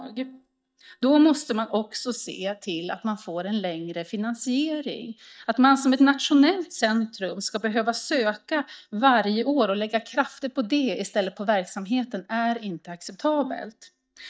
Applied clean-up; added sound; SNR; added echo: neural mask model DeepFilterNet 3.